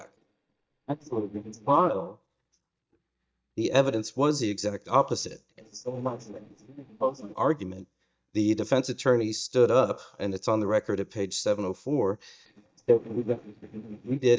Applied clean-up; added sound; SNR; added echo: neural mask model DeepFilterNet 3.